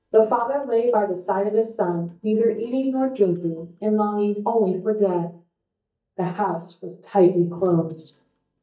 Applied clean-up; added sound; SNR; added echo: neural mask model DeepFilterNet 3.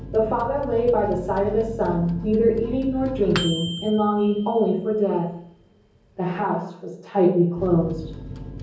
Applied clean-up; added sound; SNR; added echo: none; Microwave oven; 13 dB; reverberation time 0.7 s.